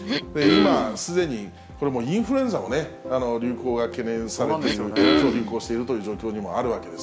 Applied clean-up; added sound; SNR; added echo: none; Cough; -3 dB; none.